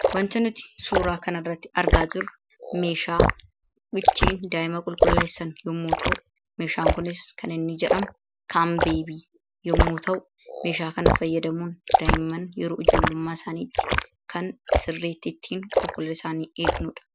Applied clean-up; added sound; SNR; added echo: none; Liquid; -2 dB; none.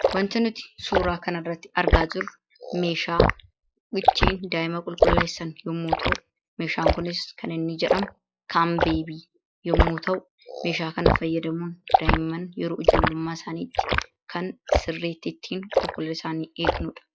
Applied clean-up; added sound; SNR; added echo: classical method log-MMSE.